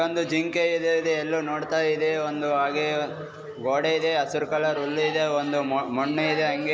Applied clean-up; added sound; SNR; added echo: none; none; none; none.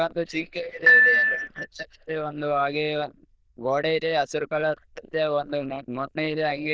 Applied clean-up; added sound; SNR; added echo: neural diffusion model UNIVERSE++.